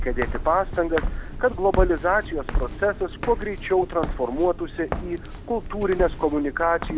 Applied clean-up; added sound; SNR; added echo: none; Walk, footsteps; 5 dB; none.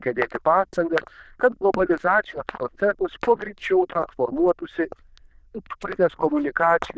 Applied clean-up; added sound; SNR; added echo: neural diffusion model UNIVERSE++.